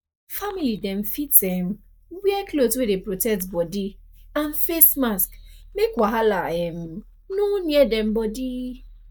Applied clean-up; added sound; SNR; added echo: neural mask model DeepFilterNet 3.